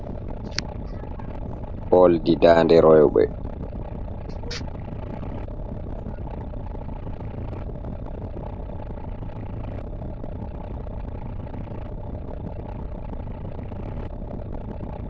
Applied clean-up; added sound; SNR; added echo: none; Boat, Water vehicle; 6 dB; none.